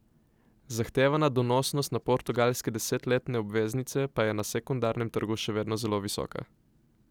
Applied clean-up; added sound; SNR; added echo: none; none; none; none.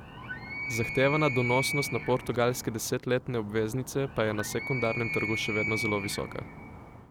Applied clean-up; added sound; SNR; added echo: none; Animal; 6 dB; none.